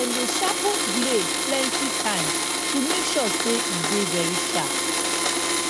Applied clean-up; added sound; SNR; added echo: none; Domestic sounds, home sounds; -4 dB; none.